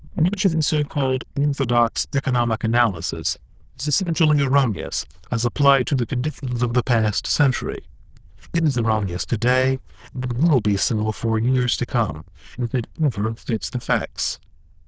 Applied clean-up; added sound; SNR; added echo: neural diffusion model UNIVERSE++.